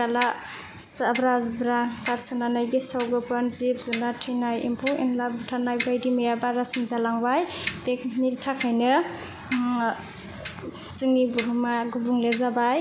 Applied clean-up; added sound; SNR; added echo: none; Clock; 10 dB; none.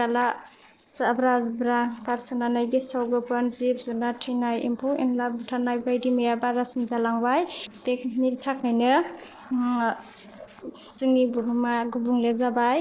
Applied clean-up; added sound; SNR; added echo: neural separator model SepFormer DNS4.